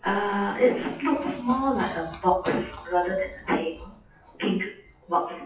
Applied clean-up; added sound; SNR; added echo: classical method WPE with log-MMSE.